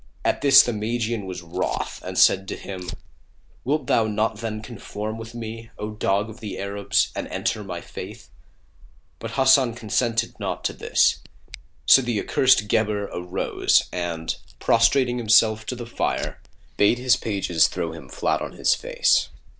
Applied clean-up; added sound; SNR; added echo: none; Fire; 16 dB; none.